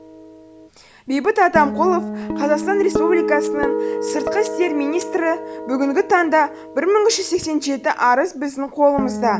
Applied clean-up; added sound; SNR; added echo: none; Guitar; 7 dB; none.